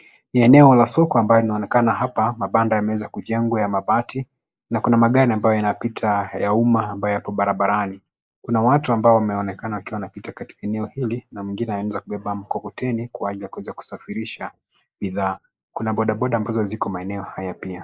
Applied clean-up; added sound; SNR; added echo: neural mask model Resemble Enhance denoiser.